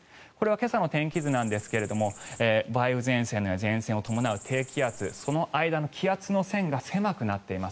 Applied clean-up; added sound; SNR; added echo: none; Cricket; 17 dB; none.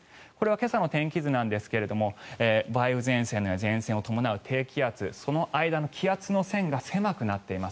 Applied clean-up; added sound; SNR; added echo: none; none; none; none.